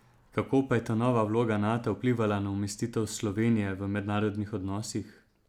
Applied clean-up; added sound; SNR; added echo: none; none; none; none.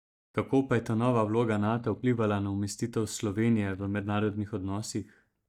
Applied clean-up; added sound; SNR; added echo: neural mask model DeepFilterNet 3.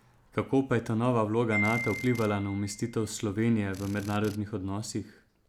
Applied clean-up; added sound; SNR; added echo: none; Drill + Wind chime; 12 dB; none.